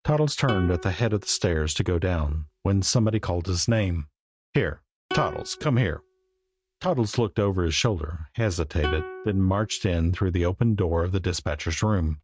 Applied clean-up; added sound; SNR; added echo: neural mask model RNNoise.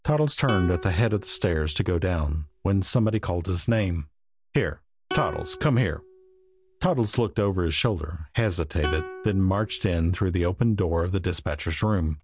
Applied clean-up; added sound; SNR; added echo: none; Plucked string instrument; 15 dB; none.